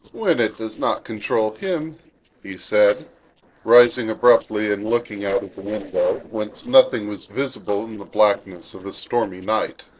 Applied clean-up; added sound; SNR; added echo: neural separator model SepFormer DNS4.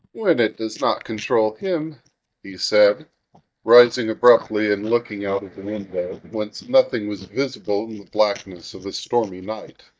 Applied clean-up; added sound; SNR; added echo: neural mask model DeepFilterNet 3.